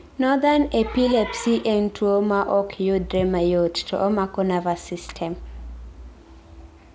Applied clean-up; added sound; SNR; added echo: none; none; none; none.